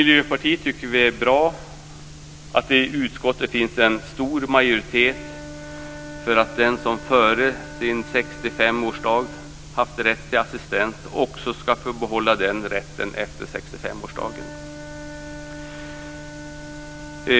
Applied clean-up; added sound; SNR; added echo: none; Wind instrument, woodwind instrument; 18 dB; none.